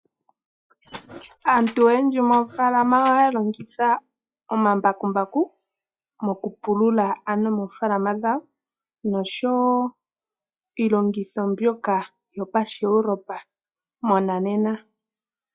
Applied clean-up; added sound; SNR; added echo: classical method log-MMSE.